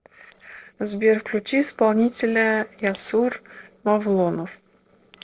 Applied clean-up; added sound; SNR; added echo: neural separator model SepFormer DNS4.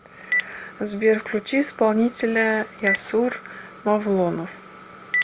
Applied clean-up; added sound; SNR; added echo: none; Telephone; 9 dB; none.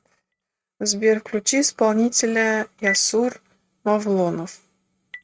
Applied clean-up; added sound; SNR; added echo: neural mask model RNNoise.